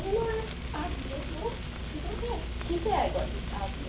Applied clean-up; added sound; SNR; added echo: none; Frying (food); 1 dB; none.